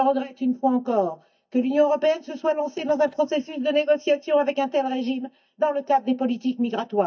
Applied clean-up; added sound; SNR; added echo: neural mask model DeepFilterNet 3.